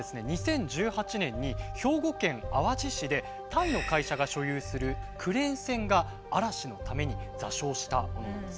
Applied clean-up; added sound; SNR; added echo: none; none; none; none.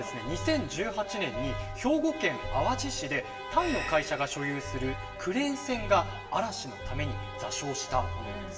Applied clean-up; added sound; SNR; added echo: none; Alarm; 14 dB; reverberation time 0.9 s.